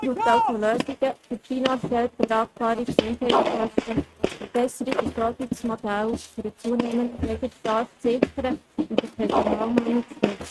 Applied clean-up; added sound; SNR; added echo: neural mask model RNNoise.